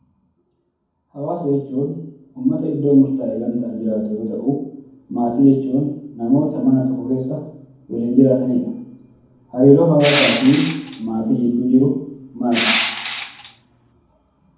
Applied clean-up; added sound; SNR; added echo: none; Crushing; 5 dB; reverberation time 1.2 s.